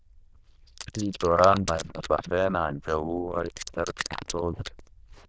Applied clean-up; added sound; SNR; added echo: neural diffusion model UNIVERSE++.